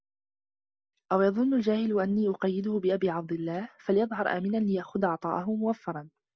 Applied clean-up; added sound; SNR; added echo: none; none; none; none.